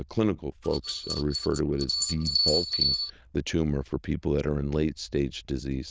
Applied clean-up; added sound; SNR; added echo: neural diffusion model UNIVERSE++.